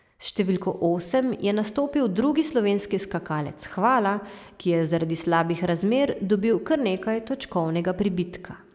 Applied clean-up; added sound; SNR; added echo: none; none; none; none.